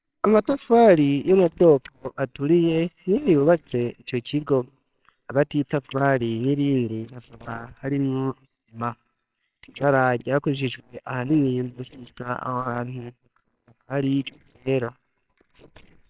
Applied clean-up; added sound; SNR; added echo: neural separator model SepFormer WHAMR!.